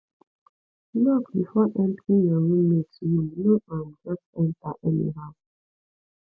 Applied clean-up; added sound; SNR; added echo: none; none; none; none.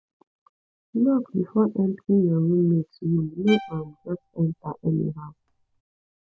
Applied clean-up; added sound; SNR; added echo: none; Bowed string instrument; 16 dB; none.